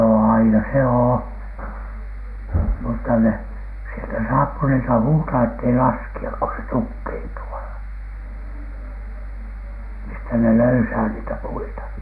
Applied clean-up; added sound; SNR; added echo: none; none; none; none.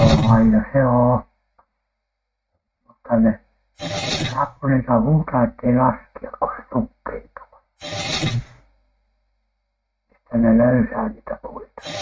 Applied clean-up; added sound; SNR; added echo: neural mask model RNNoise.